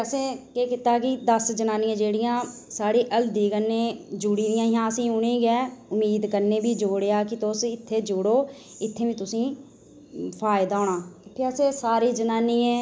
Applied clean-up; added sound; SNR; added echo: none; none; none; none.